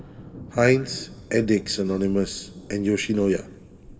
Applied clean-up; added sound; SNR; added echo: none; Thunder; 17 dB; reverberation time 1.3 s.